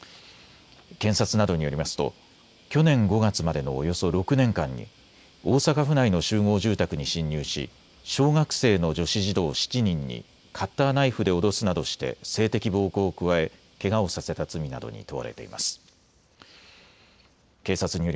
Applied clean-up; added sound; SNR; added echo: none; none; none; none.